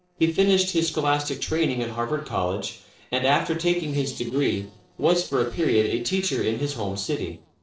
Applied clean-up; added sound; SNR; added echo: neural separator model SepFormer DNS4.